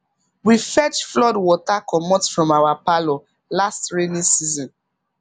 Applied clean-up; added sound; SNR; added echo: none; none; none; none.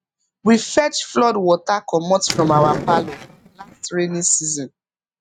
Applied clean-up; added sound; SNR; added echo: neural mask model RNNoise.